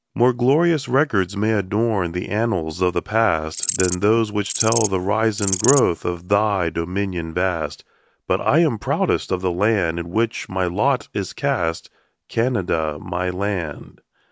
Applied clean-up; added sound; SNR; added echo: none; Insect; 6 dB; none.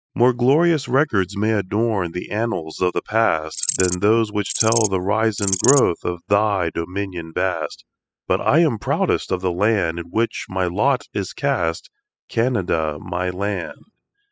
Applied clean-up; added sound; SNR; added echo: classical method spectral subtraction.